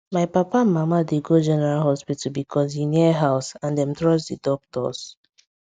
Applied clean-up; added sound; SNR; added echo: none; none; none; none.